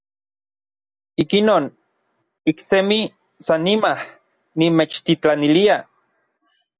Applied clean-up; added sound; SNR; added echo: none; none; none; none.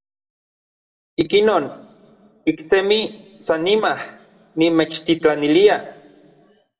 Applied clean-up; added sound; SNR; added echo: none; none; none; reverberation time 0.9 s.